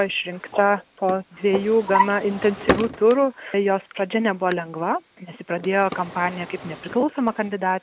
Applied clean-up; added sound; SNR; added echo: none; Drawer open or close; 8 dB; none.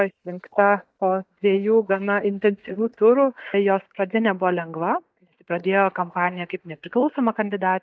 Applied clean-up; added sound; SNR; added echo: neural mask model DeepFilterNet 3.